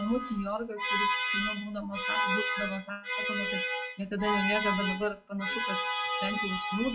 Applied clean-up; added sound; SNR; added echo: classical method log-MMSE.